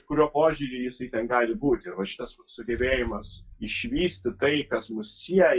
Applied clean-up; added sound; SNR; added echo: classical method log-MMSE.